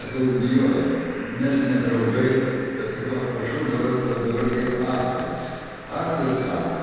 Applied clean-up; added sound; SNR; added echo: none; Cricket; 15 dB; reverberation time 2.1 s.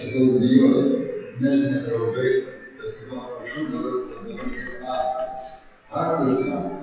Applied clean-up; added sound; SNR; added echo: classical method WPE with log-MMSE.